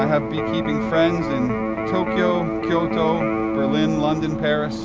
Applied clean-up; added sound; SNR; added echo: none; Electric guitar; 1 dB; none.